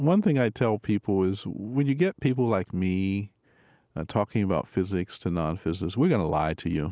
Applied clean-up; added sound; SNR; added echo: none; none; none; none.